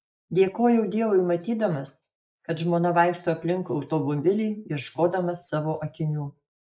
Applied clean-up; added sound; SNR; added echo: neural mask model Resemble Enhance denoiser.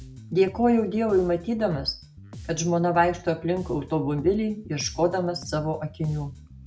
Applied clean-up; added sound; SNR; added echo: none; Bass guitar; 17 dB; none.